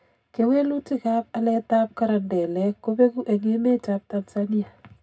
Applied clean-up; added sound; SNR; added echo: none; none; none; reverberation time 0.2 s.